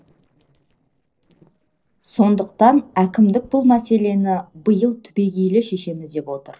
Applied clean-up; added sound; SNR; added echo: neural separator model SepFormer DNS4.